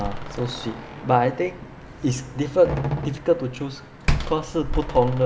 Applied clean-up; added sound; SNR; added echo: none; Slam; 5 dB; none.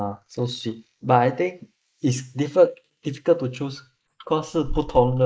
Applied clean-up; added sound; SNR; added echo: neural mask model Resemble Enhance denoiser.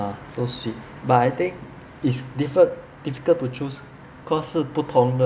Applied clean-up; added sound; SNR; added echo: none; none; none; none.